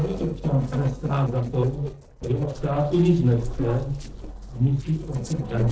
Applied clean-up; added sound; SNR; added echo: neural separator model SepFormer DNS4.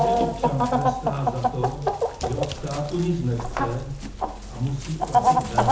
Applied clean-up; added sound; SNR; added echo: none; Chicken, rooster; -4 dB; reverberation time 0.6 s.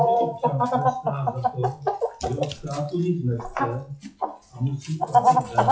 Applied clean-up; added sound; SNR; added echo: classical method WPE with log-MMSE.